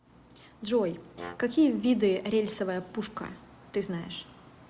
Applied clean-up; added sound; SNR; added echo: none; Brass instrument; 17 dB; none.